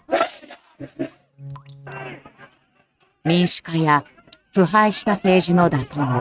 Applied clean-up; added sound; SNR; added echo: neural mask model RNNoise.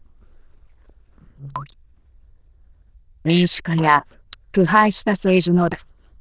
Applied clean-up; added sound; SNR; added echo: neural diffusion model UNIVERSE++.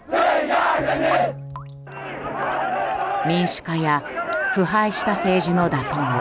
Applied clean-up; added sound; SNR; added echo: none; Bowed string instrument + Drip / Sink (filling or washing) / Water tap, faucet; 16 dB; none.